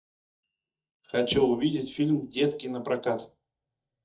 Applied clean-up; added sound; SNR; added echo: neural mask model DeepFilterNet 3.